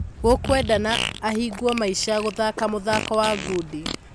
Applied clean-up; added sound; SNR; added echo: none; Fart; 8 dB; none.